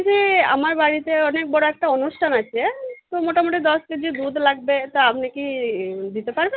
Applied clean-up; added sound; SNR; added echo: none; none; none; none.